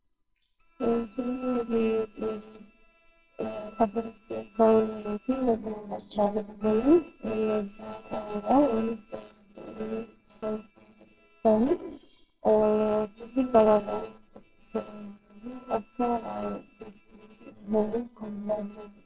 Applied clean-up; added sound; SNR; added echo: neural separator model SepFormer WHAMR!.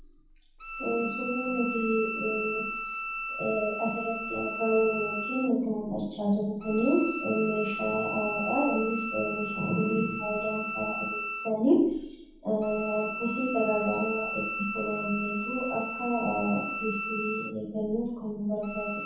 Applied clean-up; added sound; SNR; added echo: none; Bowed string instrument; 6 dB; reverberation time 0.9 s.